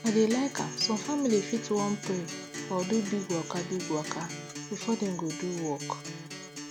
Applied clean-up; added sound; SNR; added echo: none; Acoustic guitar; 9 dB; none.